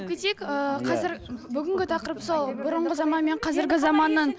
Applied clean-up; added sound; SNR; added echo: none; none; none; none.